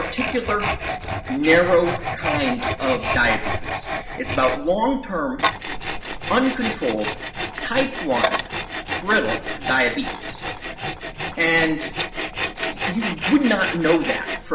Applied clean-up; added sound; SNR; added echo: none; Tools; 1 dB; reverberation time 1.7 s.